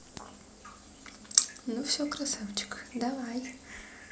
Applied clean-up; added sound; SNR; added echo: none; none; none; none.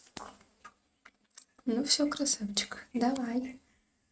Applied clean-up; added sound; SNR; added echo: neural mask model RNNoise.